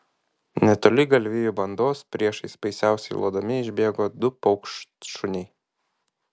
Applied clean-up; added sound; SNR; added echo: none; none; none; none.